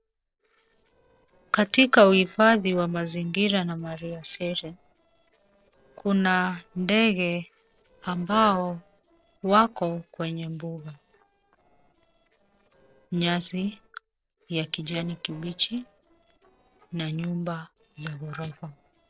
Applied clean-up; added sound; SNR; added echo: neural separator model SepFormer DNS4.